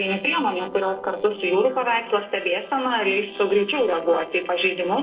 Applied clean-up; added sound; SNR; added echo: neural separator model SepFormer DNS4.